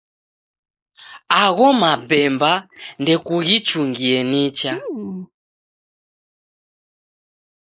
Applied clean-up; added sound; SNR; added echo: neural mask model Resemble Enhance denoiser.